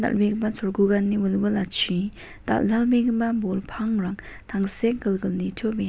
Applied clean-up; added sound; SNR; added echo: none; none; none; none.